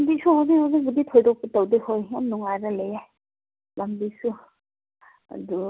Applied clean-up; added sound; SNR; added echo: none; none; none; none.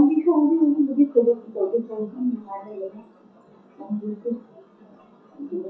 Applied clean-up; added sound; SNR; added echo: classical method WPE with log-MMSE.